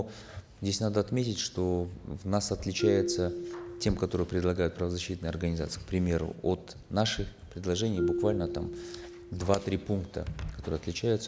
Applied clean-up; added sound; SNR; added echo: none; Marimba, xylophone; 9 dB; none.